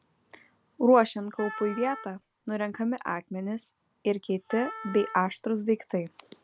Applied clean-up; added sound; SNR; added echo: none; Wind instrument, woodwind instrument; 14 dB; none.